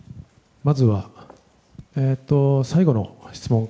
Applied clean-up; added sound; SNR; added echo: none; none; none; none.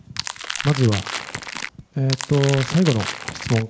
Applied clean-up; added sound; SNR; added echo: none; Crackle; 8 dB; none.